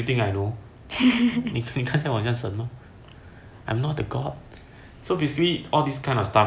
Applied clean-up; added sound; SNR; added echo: none; none; none; none.